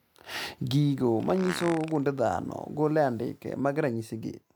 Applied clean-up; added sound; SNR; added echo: none; Fart; 13 dB; none.